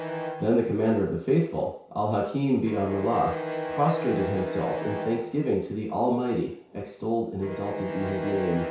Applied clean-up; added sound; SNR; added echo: none; Bowed string instrument; 8 dB; reverberation time 0.6 s.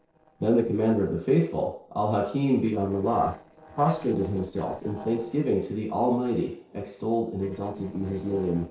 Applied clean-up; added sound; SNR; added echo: neural separator model SepFormer DNS4.